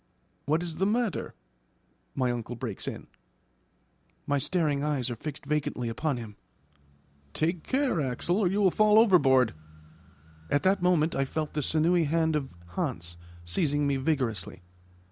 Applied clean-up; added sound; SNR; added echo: none; none; none; none.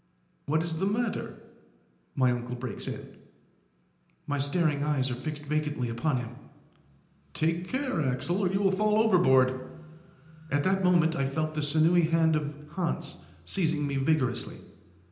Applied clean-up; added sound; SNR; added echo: none; none; none; reverberation time 0.9 s.